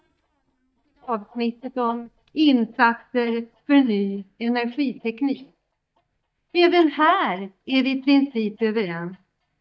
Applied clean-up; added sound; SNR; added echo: neural mask model DeepFilterNet 3.